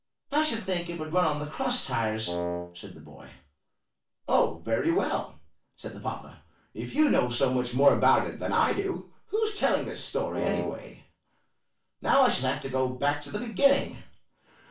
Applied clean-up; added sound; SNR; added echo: none; Wind instrument, woodwind instrument; 5 dB; reverberation time 0.3 s.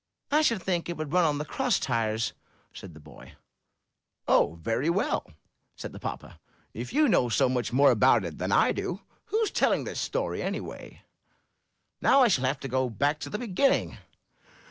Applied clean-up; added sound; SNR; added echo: none; none; none; none.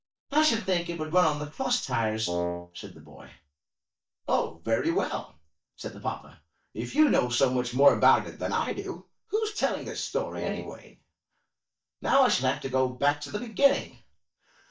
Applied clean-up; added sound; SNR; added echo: neural mask model DeepFilterNet 3.